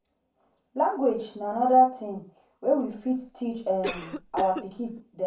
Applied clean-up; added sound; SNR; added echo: none; Cough; 11 dB; reverberation time 0.3 s.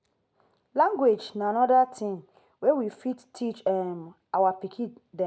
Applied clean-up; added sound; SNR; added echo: none; none; none; none.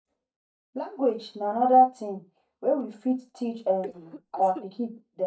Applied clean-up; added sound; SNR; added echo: neural mask model DeepFilterNet 3.